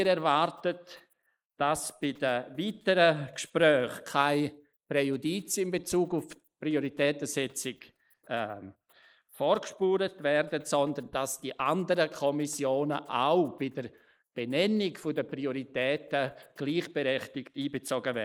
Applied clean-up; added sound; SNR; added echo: neural mask model Resemble Enhance denoiser.